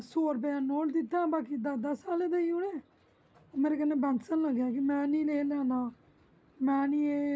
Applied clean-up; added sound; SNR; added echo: none; none; none; none.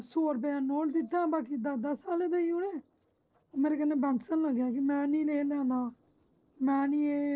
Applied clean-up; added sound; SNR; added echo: neural separator model SepFormer DNS4.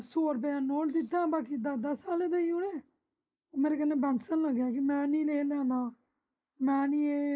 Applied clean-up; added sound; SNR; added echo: neural mask model Resemble Enhance denoiser.